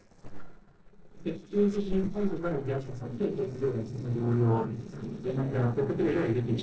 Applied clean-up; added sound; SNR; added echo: neural separator model SepFormer DNS4.